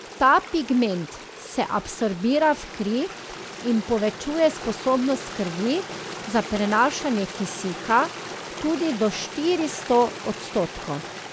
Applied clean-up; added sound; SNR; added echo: none; Stream; 12 dB; none.